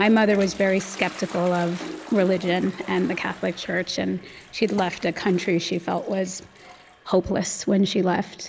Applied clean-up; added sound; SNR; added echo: none; Toilet flush + Water / Splash, splatter; 18 dB; none.